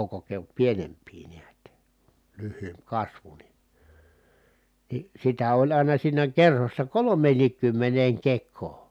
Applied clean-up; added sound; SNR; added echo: none; none; none; none.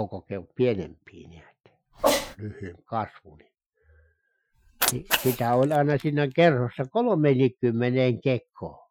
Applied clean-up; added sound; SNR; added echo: classical method Wiener filter.